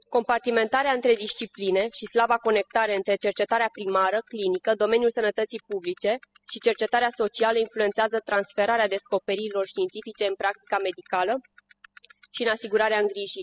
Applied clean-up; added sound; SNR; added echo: classical method spectral subtraction.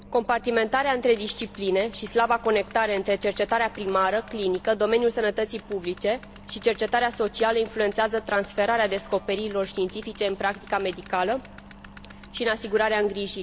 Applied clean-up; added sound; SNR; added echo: none; Tools + Bus; 19 dB; none.